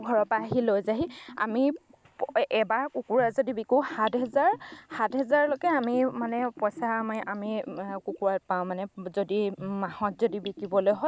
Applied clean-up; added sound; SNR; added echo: none; Bathtub (filling or washing) / Gurgling; 20 dB; none.